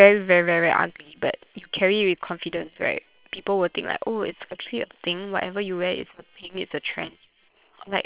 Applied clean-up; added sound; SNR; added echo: neural separator model SepFormer WHAM!.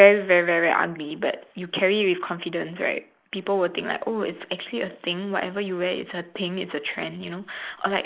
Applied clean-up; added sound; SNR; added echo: neural mask model Resemble Enhance denoiser.